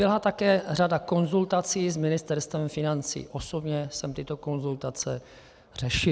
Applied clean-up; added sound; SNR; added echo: none; none; none; none.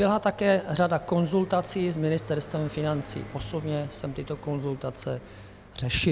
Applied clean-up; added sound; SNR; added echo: none; Car passing by; 17 dB; none.